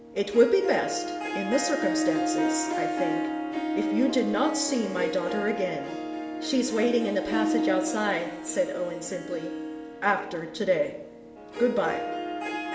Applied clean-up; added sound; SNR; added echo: none; Harp; 2 dB; reverberation time 1.7 s.